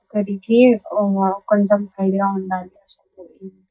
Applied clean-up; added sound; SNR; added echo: neural mask model DeepFilterNet 3.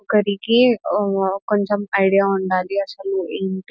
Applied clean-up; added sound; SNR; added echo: none; none; none; none.